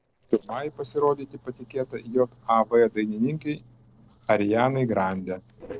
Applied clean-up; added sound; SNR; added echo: neural separator model SepFormer DNS4.